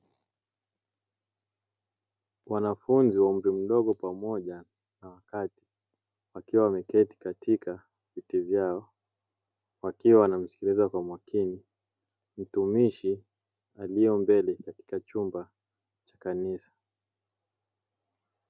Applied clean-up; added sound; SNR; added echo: none; none; none; none.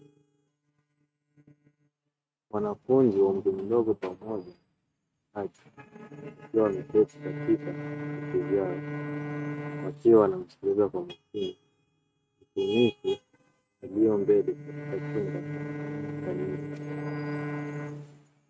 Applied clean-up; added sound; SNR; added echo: neural mask model RNNoise.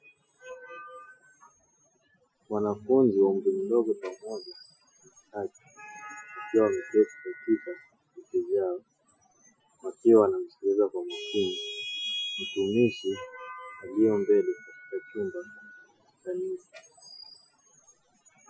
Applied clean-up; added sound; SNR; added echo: classical method Wiener filter.